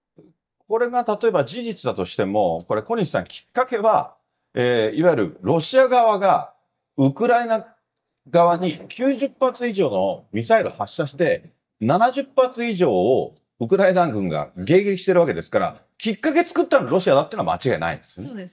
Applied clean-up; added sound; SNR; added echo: neural mask model DeepFilterNet 3.